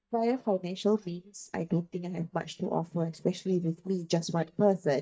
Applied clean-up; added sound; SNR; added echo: neural mask model DeepFilterNet 3.